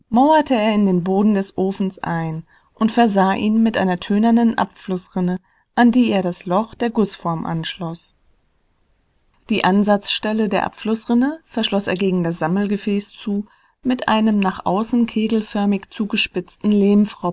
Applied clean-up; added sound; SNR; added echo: none; none; none; none.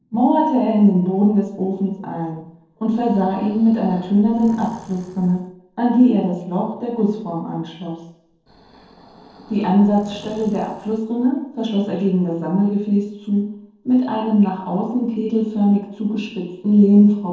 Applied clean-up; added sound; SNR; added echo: neural separator model SepFormer DNS4.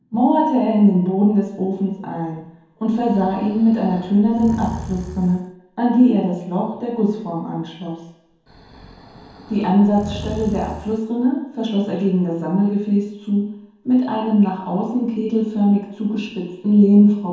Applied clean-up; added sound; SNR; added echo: none; Breathing; 15 dB; reverberation time 2.2 s.